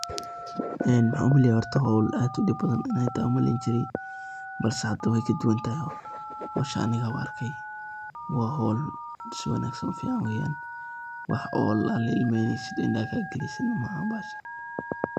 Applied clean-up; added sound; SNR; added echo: none; Telephone; 11 dB; none.